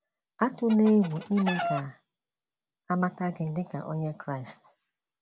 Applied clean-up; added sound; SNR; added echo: none; Chicken, rooster; 6 dB; none.